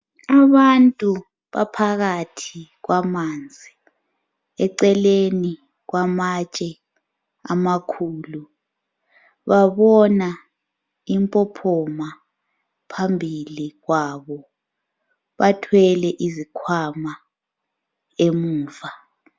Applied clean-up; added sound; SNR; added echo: none; none; none; none.